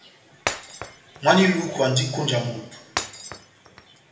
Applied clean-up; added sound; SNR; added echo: none; Shatter; 11 dB; reverberation time 0.9 s.